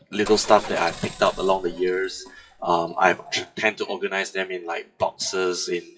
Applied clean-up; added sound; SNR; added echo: classical method WPE with log-MMSE.